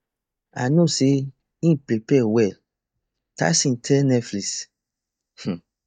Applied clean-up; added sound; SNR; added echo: neural mask model DeepFilterNet 3.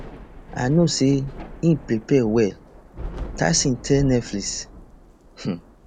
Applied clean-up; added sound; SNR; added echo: none; Thunder / Rain; 14 dB; none.